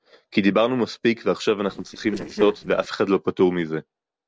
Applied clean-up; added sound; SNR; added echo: neural separator model SepFormer DNS4.